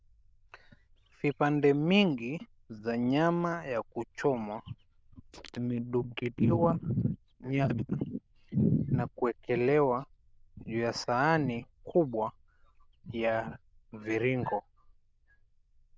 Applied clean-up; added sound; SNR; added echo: neural diffusion model UNIVERSE++.